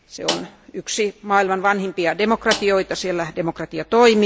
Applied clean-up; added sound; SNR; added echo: none; Snare drum; 12 dB; none.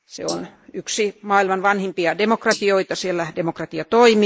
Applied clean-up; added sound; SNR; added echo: neural mask model Resemble Enhance denoiser.